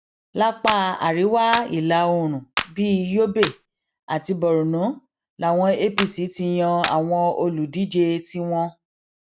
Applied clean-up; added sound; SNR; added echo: none; Clapping; 9 dB; none.